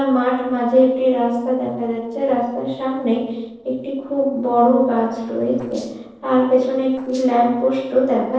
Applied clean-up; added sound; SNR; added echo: neural separator model SepFormer DNS4.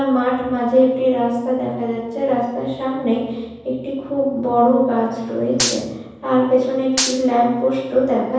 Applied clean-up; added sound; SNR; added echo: none; Gunshot, gunfire; 7 dB; reverberation time 1.1 s.